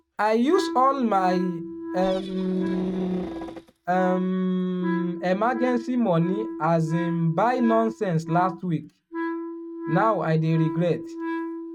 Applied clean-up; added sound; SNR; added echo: neural mask model RNNoise.